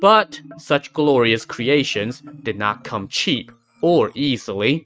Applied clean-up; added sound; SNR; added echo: neural mask model RNNoise.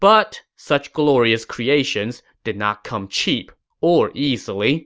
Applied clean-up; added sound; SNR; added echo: none; none; none; none.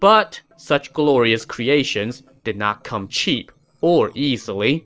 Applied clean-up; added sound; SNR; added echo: neural separator model SepFormer DNS4.